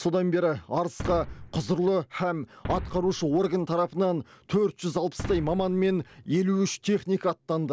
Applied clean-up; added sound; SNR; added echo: none; Boom; 13 dB; none.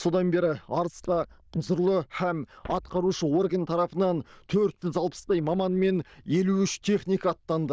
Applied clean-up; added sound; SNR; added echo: neural diffusion model UNIVERSE++.